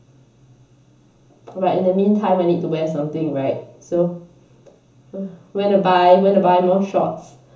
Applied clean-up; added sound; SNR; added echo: none; none; none; reverberation time 0.7 s.